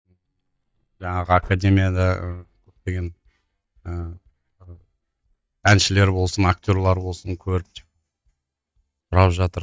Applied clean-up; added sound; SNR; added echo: neural mask model DeepFilterNet 3.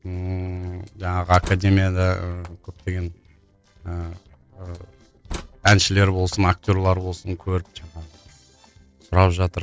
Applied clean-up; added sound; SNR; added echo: neural separator model SepFormer DNS4.